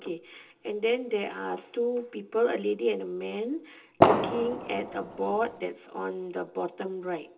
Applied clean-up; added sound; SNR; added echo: none; Fireworks; -4 dB; reverberation time 0.2 s.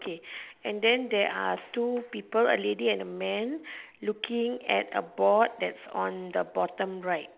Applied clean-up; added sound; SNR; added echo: none; none; none; none.